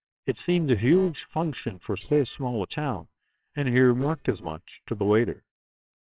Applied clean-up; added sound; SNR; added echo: neural separator model SepFormer WHAMR!.